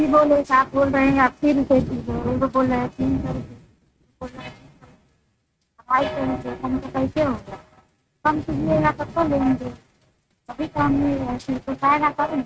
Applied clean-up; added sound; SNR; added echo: neural mask model RNNoise.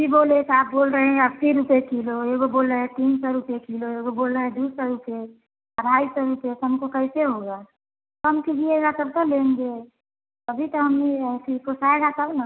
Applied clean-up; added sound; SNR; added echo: none; none; none; none.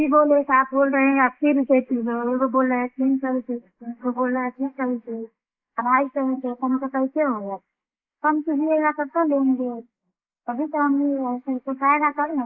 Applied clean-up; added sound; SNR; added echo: neural mask model Resemble Enhance denoiser.